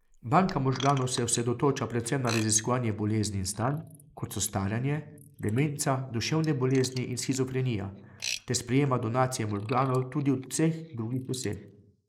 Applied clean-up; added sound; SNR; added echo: neural mask model Resemble Enhance denoiser.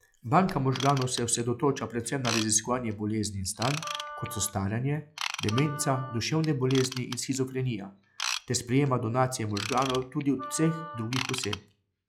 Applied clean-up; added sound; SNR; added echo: classical method log-MMSE.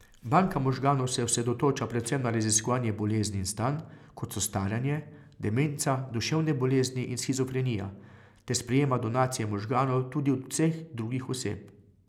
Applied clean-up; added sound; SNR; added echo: none; none; none; none.